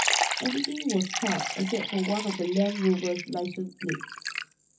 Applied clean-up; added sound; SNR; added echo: none; Liquid; 3 dB; reverberation time 0.3 s.